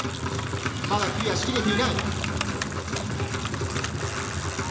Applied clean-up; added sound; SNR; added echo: none; Bicycle; 7 dB; reverberation time 0.8 s.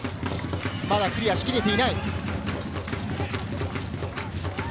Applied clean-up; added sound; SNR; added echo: none; none; none; none.